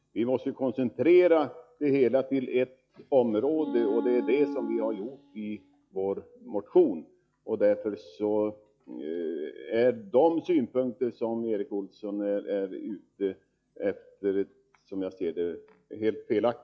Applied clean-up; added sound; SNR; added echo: classical method log-MMSE.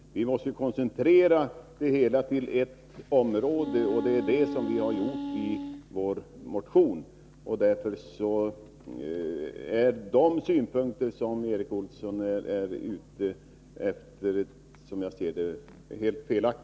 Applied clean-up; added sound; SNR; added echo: none; Wind instrument, woodwind instrument; 7 dB; none.